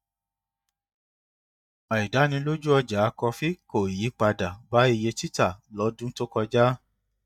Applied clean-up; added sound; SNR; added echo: neural mask model DeepFilterNet 3.